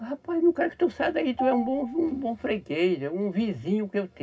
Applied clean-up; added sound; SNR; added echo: none; Marimba, xylophone; 12 dB; reverberation time 0.4 s.